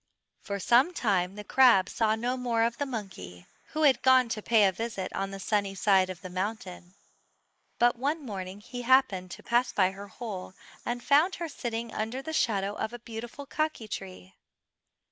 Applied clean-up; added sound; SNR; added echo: neural mask model Resemble Enhance denoiser.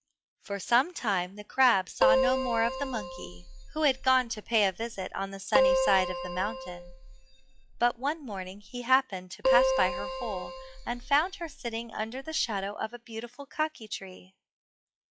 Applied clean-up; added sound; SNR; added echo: classical method log-MMSE.